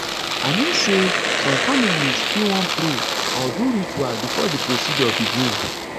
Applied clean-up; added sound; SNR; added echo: none; Domestic sounds, home sounds; -1 dB; none.